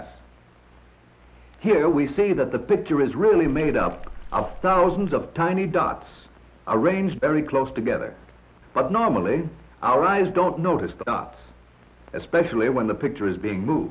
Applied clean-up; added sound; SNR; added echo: none; Water / Splash, splatter; 11 dB; none.